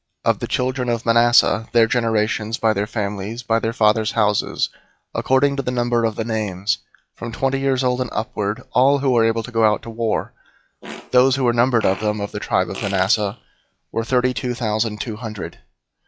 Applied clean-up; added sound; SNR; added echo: classical method log-MMSE.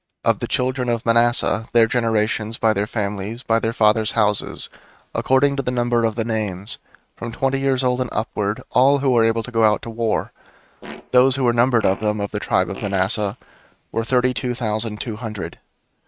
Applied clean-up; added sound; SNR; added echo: neural mask model RNNoise.